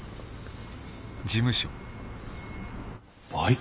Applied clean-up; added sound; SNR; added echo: none; none; none; none.